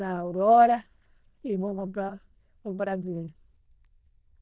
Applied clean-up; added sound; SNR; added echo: neural diffusion model UNIVERSE++.